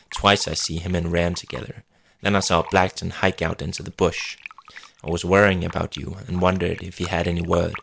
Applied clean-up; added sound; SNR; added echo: none; Fill (with liquid); 19 dB; none.